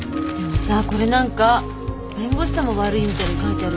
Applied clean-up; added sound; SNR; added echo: none; none; none; none.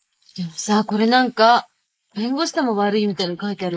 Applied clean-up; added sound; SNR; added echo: neural mask model Resemble Enhance denoiser.